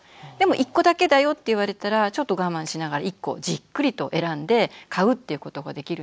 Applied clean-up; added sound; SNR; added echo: none; none; none; none.